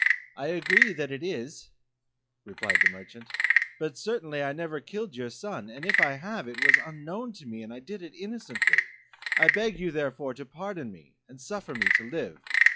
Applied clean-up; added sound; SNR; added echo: classical method log-MMSE.